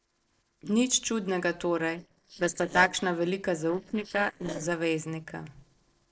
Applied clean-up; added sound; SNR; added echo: neural separator model SepFormer DNS4.